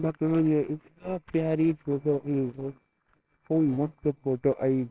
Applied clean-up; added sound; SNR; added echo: neural separator model SepFormer WHAMR!.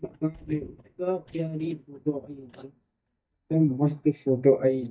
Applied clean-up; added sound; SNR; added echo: neural mask model DeepFilterNet 3.